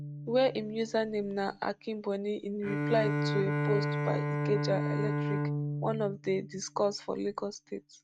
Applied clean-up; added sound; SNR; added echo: neural mask model RNNoise.